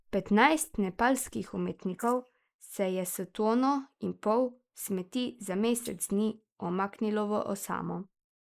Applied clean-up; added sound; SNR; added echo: neural mask model Resemble Enhance denoiser.